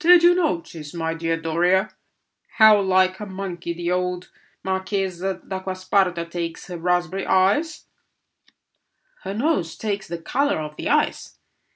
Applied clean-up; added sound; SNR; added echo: none; none; none; none.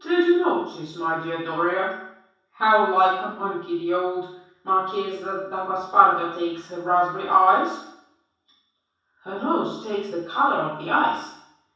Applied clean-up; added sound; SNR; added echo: none; none; none; reverberation time 0.7 s.